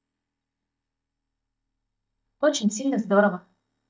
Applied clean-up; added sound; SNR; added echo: neural mask model DeepFilterNet 3.